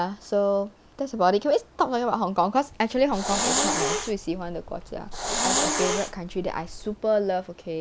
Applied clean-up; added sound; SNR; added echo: none; Hiss; 2 dB; none.